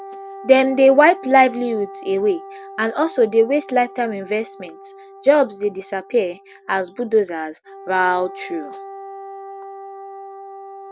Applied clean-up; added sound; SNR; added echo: none; Wind instrument, woodwind instrument; 17 dB; none.